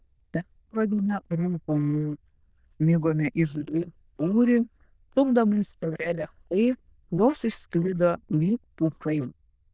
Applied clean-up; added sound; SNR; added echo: neural diffusion model UNIVERSE++.